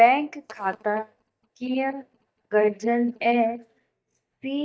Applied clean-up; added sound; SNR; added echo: neural mask model DeepFilterNet 3.